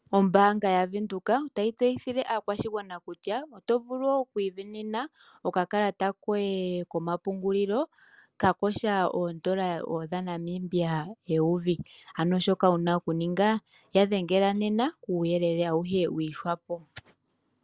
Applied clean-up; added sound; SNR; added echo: none; none; none; none.